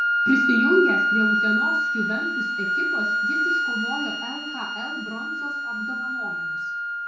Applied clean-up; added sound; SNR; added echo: none; Wind instrument, woodwind instrument; -4 dB; reverberation time 0.6 s.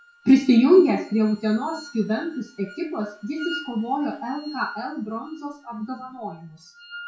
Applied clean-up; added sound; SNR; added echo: classical method WPE with log-MMSE.